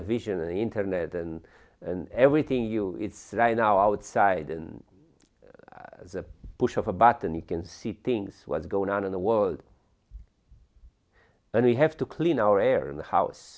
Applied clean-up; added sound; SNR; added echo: none; none; none; none.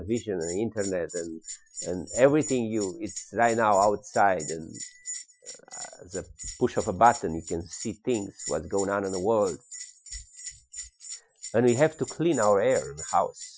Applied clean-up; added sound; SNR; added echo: classical method Wiener filter.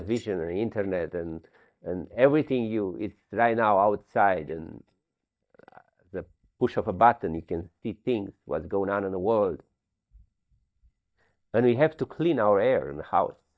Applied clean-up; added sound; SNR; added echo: neural mask model DeepFilterNet 3.